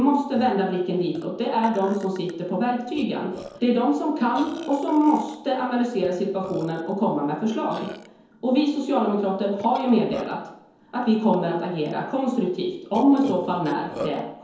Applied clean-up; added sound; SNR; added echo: neural separator model SepFormer DNS4.